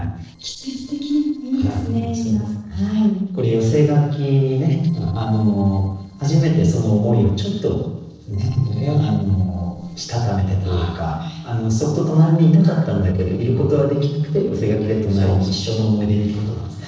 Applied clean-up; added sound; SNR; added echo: neural separator model SepFormer DNS4.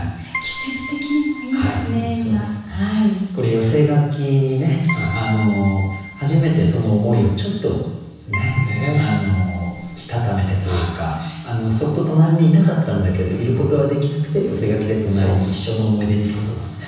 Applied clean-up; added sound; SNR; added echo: none; Keyboard (musical); 13 dB; reverberation time 1.1 s.